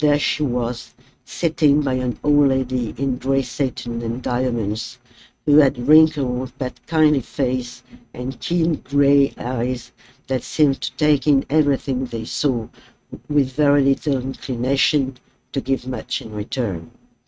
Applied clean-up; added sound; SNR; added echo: neural mask model RNNoise.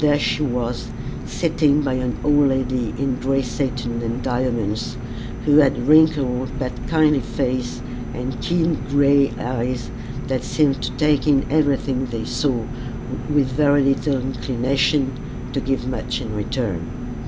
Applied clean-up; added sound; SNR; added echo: none; Engine; 7 dB; none.